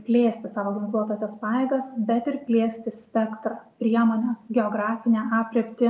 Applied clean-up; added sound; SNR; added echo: none; none; none; none.